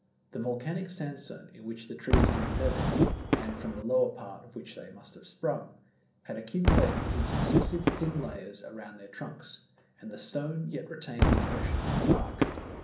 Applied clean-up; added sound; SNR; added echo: none; Whoosh, swoosh, swish / Fireworks; -5 dB; reverberation time 0.6 s.